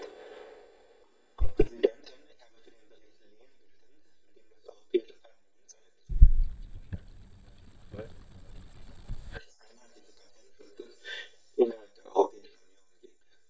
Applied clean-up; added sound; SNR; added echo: neural mask model DeepFilterNet 3.